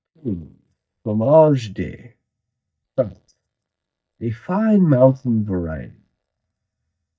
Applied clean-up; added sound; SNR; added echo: neural mask model DeepFilterNet 3.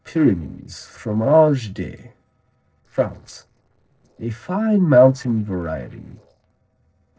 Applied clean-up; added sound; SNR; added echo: neural separator model SepFormer DNS4.